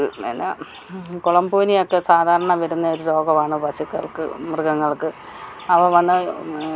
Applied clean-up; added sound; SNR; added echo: none; none; none; none.